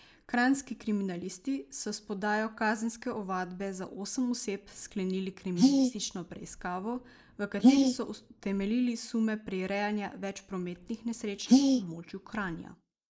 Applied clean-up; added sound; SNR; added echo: neural mask model Resemble Enhance denoiser.